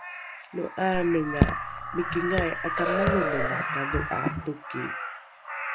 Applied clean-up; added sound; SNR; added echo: none; Crow + Raindrop / Drip; -1 dB; none.